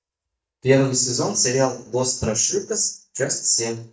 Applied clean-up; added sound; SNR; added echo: neural mask model DeepFilterNet 3.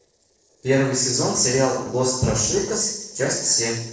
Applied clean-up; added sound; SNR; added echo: neural separator model SepFormer DNS4.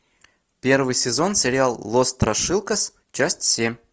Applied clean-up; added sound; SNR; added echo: none; none; none; none.